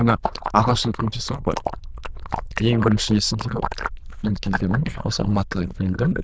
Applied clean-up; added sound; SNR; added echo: neural diffusion model UNIVERSE++.